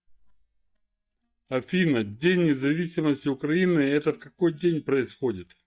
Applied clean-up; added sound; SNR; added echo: neural mask model DeepFilterNet 3.